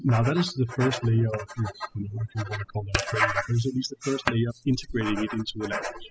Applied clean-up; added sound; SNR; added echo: classical method spectral subtraction.